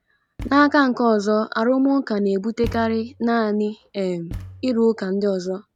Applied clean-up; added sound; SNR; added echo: none; Thump, thud; 19 dB; none.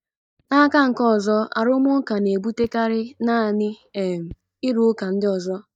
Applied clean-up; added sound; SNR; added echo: neural mask model DeepFilterNet 3.